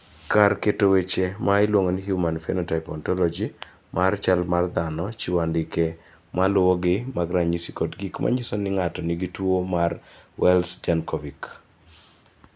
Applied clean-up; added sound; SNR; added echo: none; none; none; none.